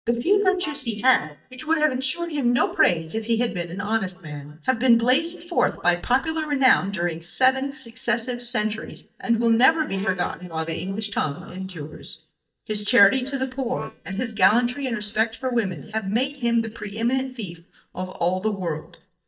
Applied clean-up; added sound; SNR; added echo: neural mask model DeepFilterNet 3.